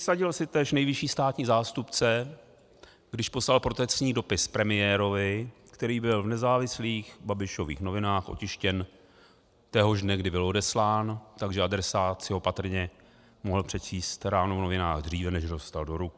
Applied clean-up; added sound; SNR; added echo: none; none; none; none.